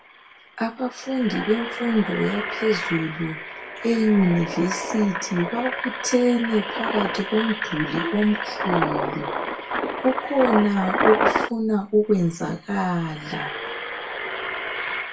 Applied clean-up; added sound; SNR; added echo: none; Engine; 4 dB; reverberation time 0.2 s.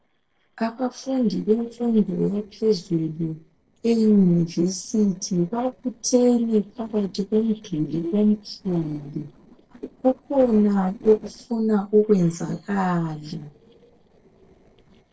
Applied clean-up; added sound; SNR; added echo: neural separator model SepFormer DNS4.